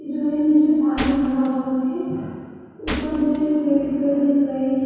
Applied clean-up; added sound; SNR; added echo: none; Gunshot, gunfire; 12 dB; reverberation time 2.0 s.